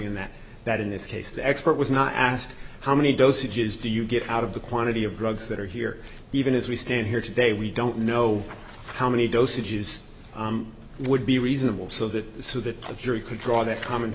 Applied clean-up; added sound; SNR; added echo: none; none; none; none.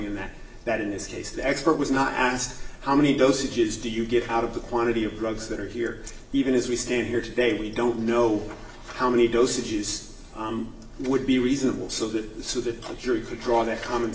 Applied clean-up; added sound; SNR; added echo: none; none; none; reverberation time 0.9 s.